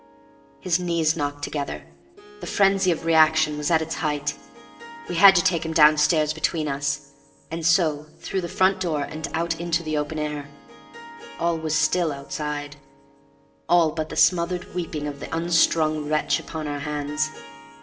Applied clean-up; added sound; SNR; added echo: none; Harp; 19 dB; reverberation time 0.7 s.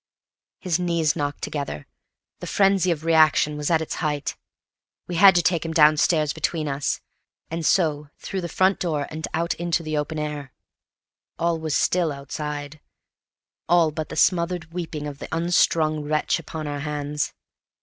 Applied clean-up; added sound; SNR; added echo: none; none; none; none.